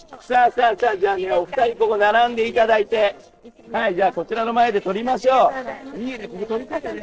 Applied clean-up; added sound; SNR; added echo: neural separator model SepFormer DNS4.